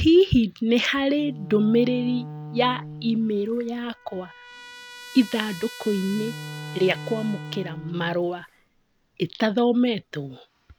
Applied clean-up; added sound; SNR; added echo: none; Trumpet + Wind instrument, woodwind instrument; 15 dB; none.